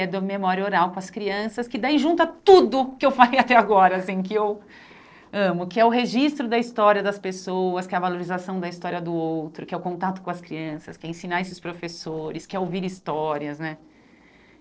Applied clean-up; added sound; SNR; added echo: neural separator model SepFormer DNS4.